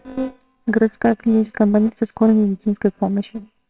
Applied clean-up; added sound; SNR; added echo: neural separator model SepFormer WHAMR!.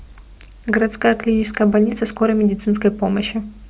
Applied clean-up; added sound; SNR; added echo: none; none; none; none.